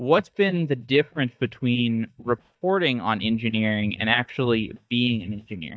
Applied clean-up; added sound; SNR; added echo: neural mask model DeepFilterNet 3.